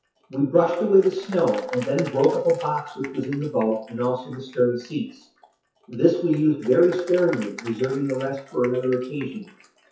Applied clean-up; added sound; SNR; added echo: classical method WPE with log-MMSE.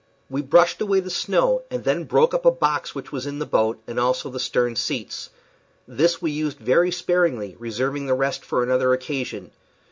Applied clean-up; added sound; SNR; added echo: none; none; none; none.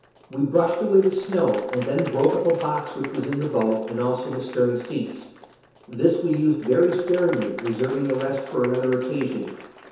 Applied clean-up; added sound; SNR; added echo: none; Applause; 19 dB; reverberation time 1.0 s.